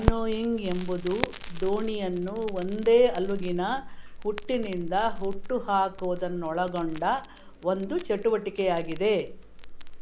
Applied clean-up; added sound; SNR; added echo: none; Crackle; 6 dB; none.